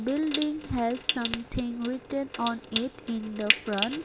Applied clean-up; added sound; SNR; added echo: none; Trickle, dribble / Sink (filling or washing) / Water tap, faucet; 2 dB; none.